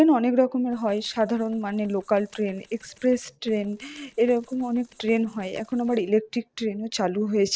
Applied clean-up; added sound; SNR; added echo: neural separator model SepFormer DNS4.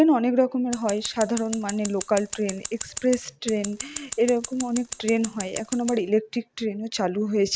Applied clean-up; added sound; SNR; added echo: none; Scissors; 11 dB; none.